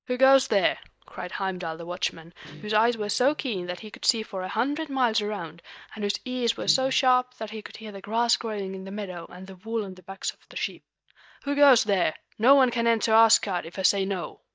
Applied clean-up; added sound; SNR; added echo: neural mask model DeepFilterNet 3.